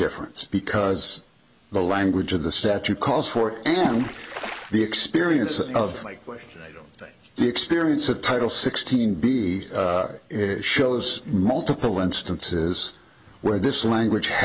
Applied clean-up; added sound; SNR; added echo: none; Water / Splash, splatter; 12 dB; none.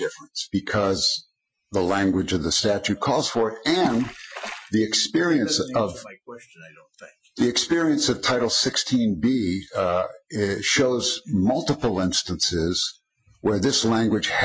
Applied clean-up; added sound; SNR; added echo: classical method Wiener filter.